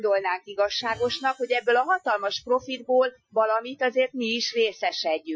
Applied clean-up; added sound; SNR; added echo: classical method Wiener filter.